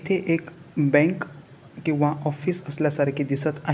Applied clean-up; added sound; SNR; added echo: none; none; none; none.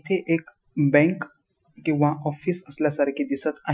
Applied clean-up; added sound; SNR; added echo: classical method Wiener filter.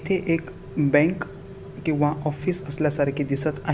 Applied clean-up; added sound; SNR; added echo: none; Rain; 15 dB; none.